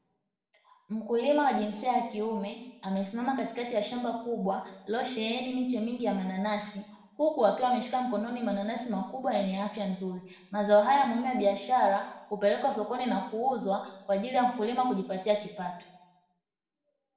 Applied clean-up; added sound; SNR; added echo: none; none; none; reverberation time 0.8 s.